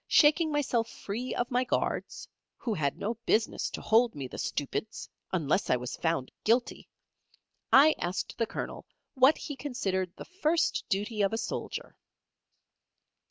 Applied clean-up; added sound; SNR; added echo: none; none; none; none.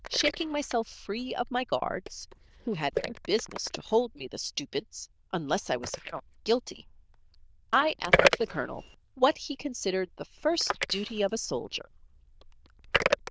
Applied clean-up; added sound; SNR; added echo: neural diffusion model UNIVERSE++.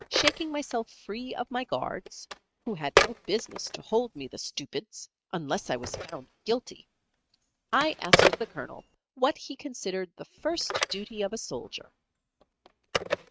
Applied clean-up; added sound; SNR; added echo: neural mask model RNNoise.